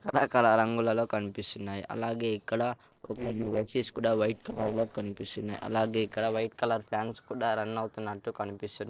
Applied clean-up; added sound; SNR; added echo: neural separator model SepFormer DNS4.